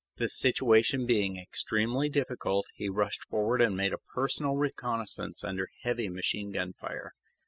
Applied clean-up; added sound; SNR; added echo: classical method spectral subtraction.